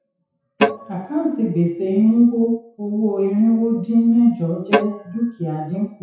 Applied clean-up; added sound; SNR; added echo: classical method WPE with log-MMSE.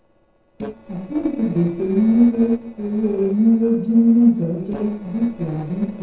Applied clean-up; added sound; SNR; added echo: neural separator model SepFormer DNS4.